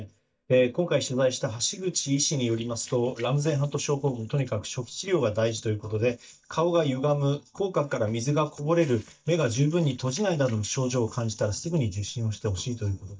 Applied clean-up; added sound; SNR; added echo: neural mask model DeepFilterNet 3.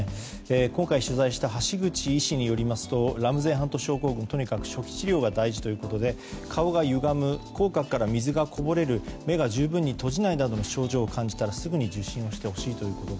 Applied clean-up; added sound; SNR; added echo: none; none; none; none.